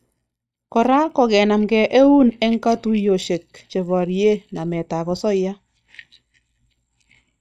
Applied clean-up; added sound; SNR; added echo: neural mask model DeepFilterNet 3.